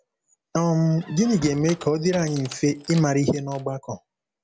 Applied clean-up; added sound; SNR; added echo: none; Squeak; 18 dB; none.